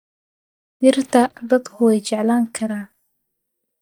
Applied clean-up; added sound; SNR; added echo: neural mask model DeepFilterNet 3.